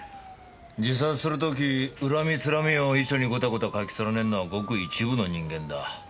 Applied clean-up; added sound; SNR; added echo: none; none; none; none.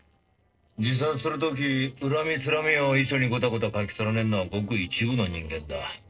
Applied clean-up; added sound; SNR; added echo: neural separator model SepFormer DNS4.